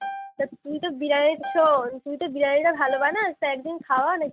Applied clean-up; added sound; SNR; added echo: neural mask model RNNoise.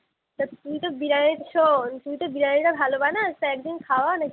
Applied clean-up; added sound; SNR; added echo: none; none; none; none.